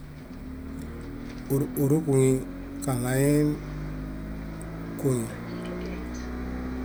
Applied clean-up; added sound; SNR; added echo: none; Bus; 6 dB; none.